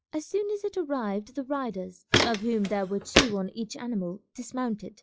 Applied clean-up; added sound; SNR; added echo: classical method log-MMSE.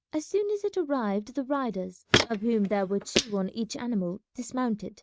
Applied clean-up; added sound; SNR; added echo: neural mask model RNNoise.